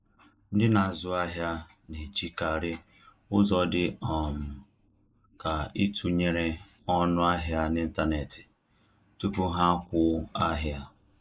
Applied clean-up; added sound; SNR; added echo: neural mask model Resemble Enhance denoiser.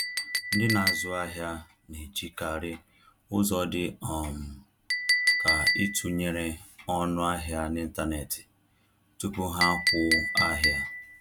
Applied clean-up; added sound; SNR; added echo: none; Chink, clink; 0 dB; none.